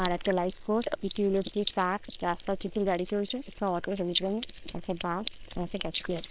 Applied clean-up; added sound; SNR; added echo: neural separator model SepFormer WHAM!.